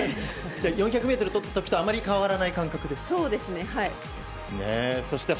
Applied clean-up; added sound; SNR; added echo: none; none; none; none.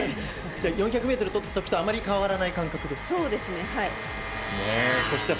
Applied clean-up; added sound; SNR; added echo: none; Engine; 6 dB; none.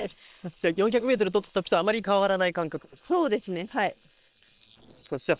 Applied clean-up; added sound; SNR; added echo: neural separator model SepFormer WHAM!.